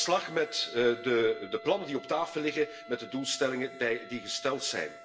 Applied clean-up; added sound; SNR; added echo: none; Wind instrument, woodwind instrument; 17 dB; reverberation time 0.7 s.